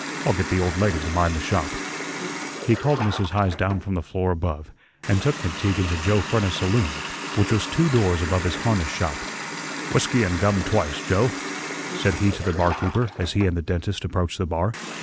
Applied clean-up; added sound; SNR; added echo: none; Water tap, faucet; 8 dB; none.